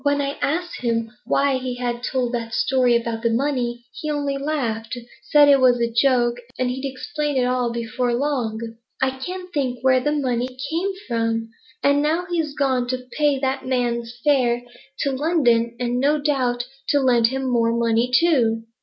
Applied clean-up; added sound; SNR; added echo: none; none; none; none.